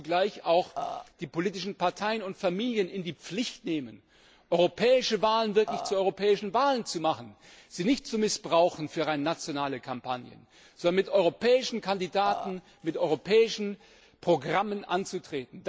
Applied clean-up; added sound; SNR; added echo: none; Burping, eructation; 7 dB; none.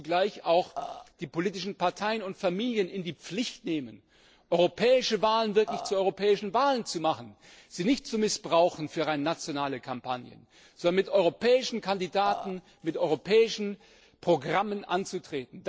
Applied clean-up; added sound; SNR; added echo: neural separator model SepFormer DNS4.